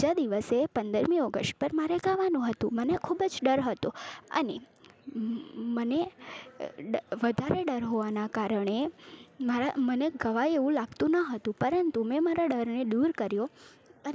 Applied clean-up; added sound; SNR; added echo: none; none; none; none.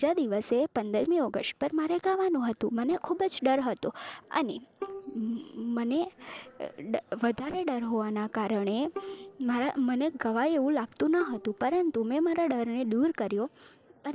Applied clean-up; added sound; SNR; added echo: neural separator model SepFormer DNS4.